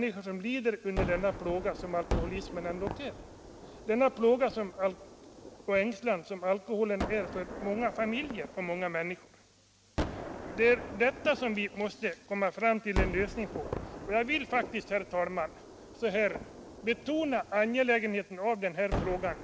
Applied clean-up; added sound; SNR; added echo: none; Gunshot, gunfire; 9 dB; none.